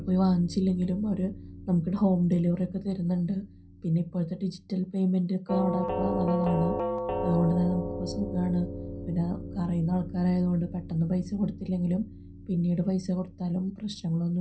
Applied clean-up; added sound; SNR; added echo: none; Doorbell; 8 dB; reverberation time 0.3 s.